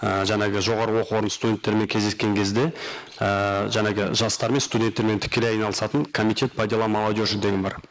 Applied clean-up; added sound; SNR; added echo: neural mask model Resemble Enhance denoiser.